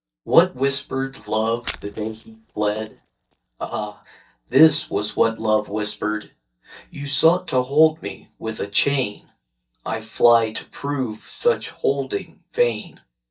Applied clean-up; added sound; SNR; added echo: neural mask model DeepFilterNet 3.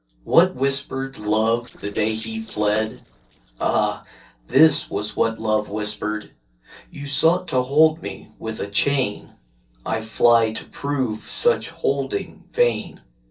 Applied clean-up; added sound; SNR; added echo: neural separator model SepFormer DNS4.